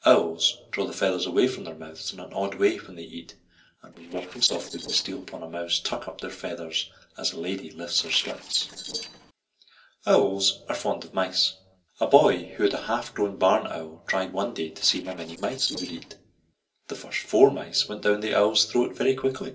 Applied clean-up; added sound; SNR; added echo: neural separator model SepFormer DNS4.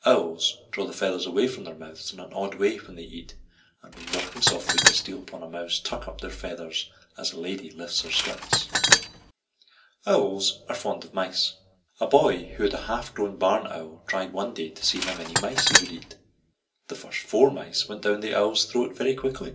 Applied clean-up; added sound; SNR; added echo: none; Tools; -3 dB; reverberation time 0.3 s.